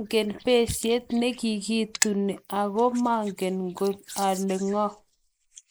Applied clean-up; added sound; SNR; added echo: neural mask model Resemble Enhance denoiser.